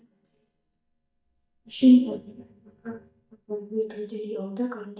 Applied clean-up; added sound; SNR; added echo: neural mask model DeepFilterNet 3.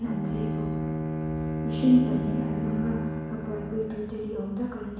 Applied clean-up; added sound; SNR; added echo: none; Bowed string instrument; 2 dB; reverberation time 1.1 s.